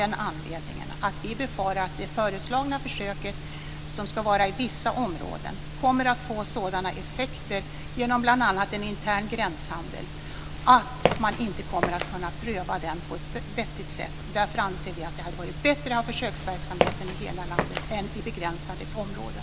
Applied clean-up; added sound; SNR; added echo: none; Walk, footsteps; 3 dB; none.